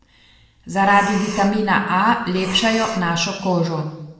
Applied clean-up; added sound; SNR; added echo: none; Breathing; 14 dB; reverberation time 0.9 s.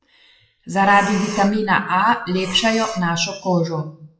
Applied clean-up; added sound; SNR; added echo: classical method WPE with log-MMSE.